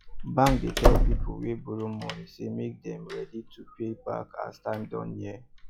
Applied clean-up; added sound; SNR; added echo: classical method log-MMSE.